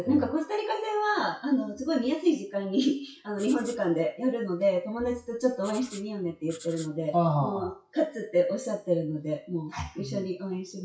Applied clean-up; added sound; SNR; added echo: classical method WPE with log-MMSE.